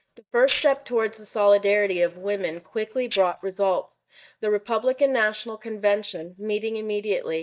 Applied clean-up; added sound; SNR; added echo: neural mask model DeepFilterNet 3.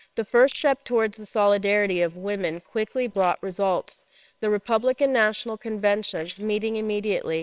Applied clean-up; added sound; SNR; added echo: neural separator model SepFormer WHAMR!.